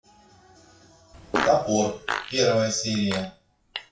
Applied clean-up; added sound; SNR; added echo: classical method WPE with log-MMSE.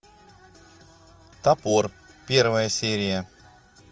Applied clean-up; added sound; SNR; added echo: none; none; none; none.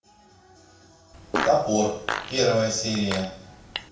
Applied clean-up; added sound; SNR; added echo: none; Fart; 7 dB; reverberation time 0.6 s.